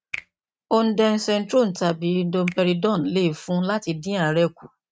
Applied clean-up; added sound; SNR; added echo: neural mask model RNNoise.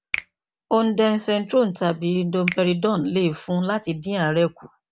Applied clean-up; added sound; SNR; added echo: none; Finger snapping; 16 dB; none.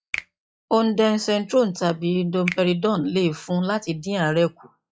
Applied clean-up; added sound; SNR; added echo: classical method log-MMSE.